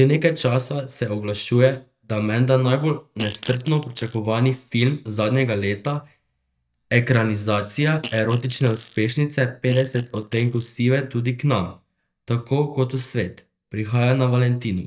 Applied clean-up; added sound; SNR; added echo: neural mask model DeepFilterNet 3.